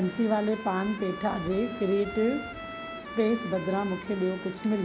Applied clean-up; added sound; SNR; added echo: none; Trumpet; 13 dB; none.